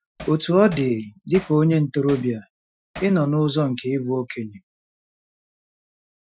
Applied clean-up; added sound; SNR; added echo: classical method Wiener filter.